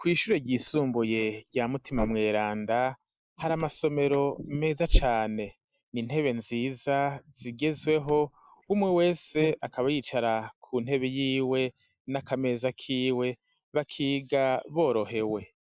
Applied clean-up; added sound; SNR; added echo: neural mask model Resemble Enhance denoiser.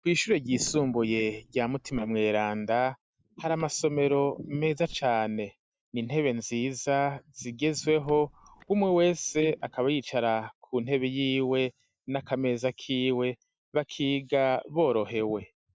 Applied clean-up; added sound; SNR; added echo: neural mask model DeepFilterNet 3.